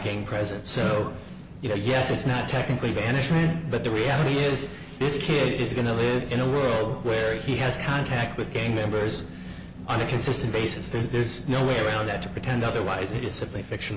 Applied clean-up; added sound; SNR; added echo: none; none; none; none.